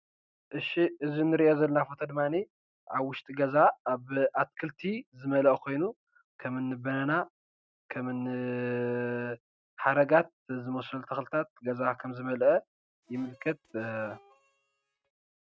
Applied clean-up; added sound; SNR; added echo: neural mask model RNNoise.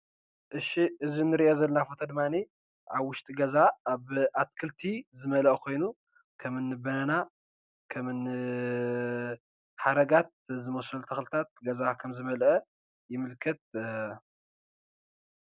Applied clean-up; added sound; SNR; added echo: none; none; none; none.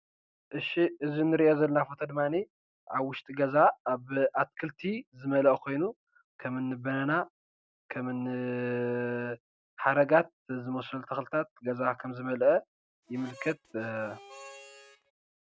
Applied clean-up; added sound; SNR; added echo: none; Harmonica; 20 dB; none.